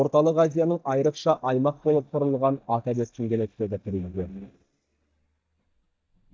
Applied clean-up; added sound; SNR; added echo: neural mask model DeepFilterNet 3.